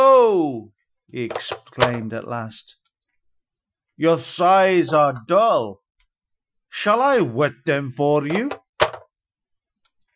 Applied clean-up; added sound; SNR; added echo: classical method Wiener filter.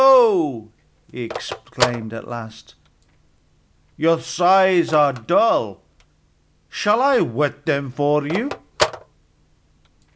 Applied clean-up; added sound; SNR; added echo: none; Telephone; 12 dB; none.